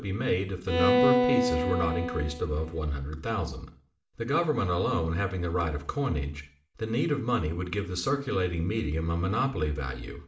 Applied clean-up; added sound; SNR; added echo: none; Bowed string instrument; -1 dB; reverberation time 0.4 s.